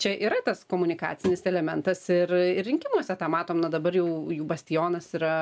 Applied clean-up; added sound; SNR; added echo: none; none; none; none.